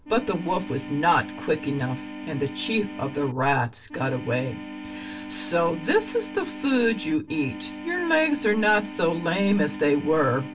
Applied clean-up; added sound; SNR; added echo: none; Organ; 12 dB; reverberation time 0.2 s.